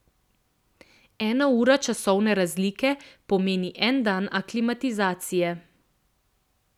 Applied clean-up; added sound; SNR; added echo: none; none; none; none.